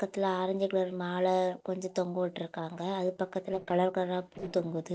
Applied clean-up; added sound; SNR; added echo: neural separator model SepFormer DNS4.